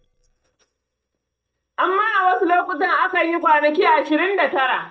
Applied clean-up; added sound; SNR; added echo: neural mask model DeepFilterNet 3.